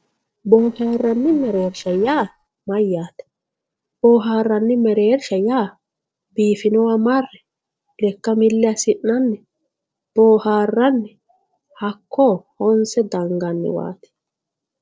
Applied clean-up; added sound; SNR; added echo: neural separator model SepFormer DNS4.